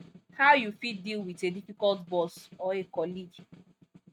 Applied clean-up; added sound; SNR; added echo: neural mask model RNNoise.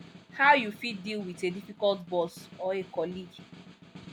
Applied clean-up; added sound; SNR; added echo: none; Snare drum; 19 dB; none.